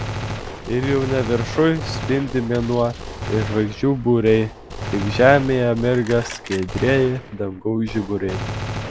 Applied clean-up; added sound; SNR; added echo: none; Gunshot, gunfire; 9 dB; none.